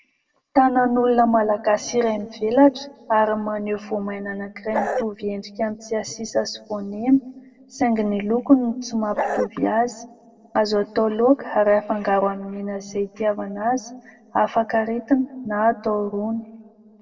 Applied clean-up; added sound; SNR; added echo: neural separator model SepFormer DNS4.